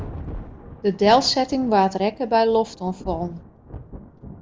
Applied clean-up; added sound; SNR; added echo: none; Thunder; 15 dB; none.